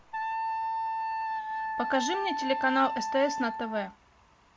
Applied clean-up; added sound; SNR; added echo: none; Wind instrument, woodwind instrument; 1 dB; none.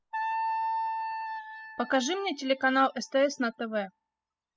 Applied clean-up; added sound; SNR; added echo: classical method spectral subtraction.